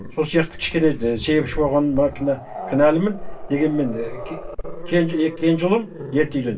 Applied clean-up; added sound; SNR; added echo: none; Growling; 11 dB; reverberation time 0.2 s.